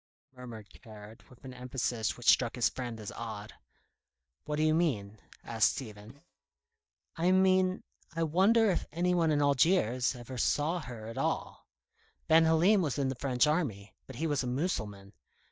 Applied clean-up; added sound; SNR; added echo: neural mask model DeepFilterNet 3.